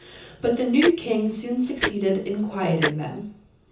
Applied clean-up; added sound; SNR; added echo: none; Tick-tock; 8 dB; reverberation time 0.6 s.